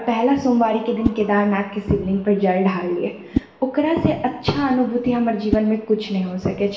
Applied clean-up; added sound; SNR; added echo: none; Whoosh, swoosh, swish; 12 dB; reverberation time 0.8 s.